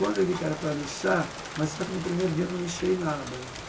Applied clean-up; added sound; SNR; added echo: none; Rain; 10 dB; reverberation time 0.2 s.